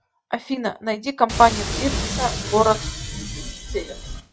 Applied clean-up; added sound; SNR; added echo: classical method log-MMSE.